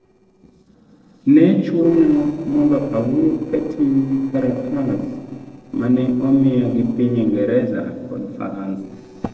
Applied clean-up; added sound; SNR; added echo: neural separator model SepFormer DNS4.